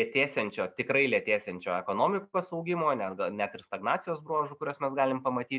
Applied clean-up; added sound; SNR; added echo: none; none; none; none.